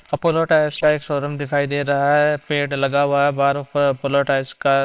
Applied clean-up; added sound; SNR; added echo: neural separator model SepFormer WHAMR!.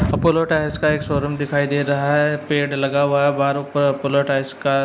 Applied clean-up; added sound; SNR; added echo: none; none; none; none.